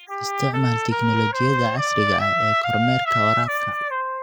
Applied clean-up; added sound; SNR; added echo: classical method spectral subtraction.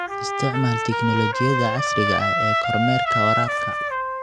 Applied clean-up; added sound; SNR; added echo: none; Trumpet; -2 dB; none.